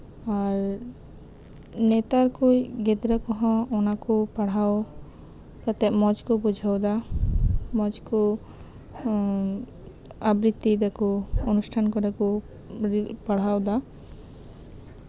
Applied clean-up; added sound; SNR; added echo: none; none; none; none.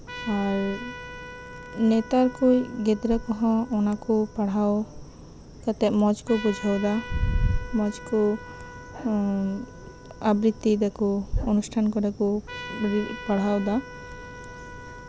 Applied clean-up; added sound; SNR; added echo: none; Trumpet; 17 dB; none.